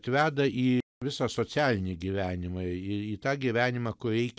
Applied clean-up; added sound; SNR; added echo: none; none; none; none.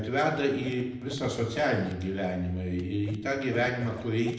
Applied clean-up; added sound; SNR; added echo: none; Scratching (performance technique); 14 dB; reverberation time 0.8 s.